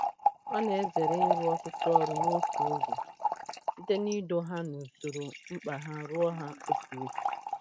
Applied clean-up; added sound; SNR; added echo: neural mask model RNNoise.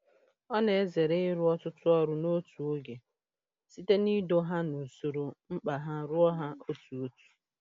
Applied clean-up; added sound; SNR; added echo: none; none; none; none.